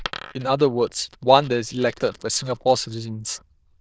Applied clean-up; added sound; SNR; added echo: neural diffusion model UNIVERSE++.